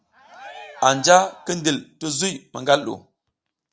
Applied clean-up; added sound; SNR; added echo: none; Cheering; 19 dB; none.